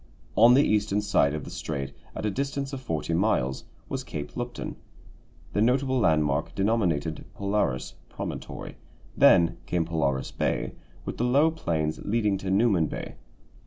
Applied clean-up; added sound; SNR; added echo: none; none; none; none.